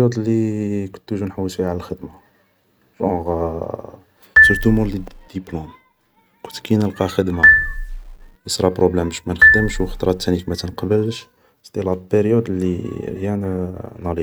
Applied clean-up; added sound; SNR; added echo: none; Marimba, xylophone; -3 dB; none.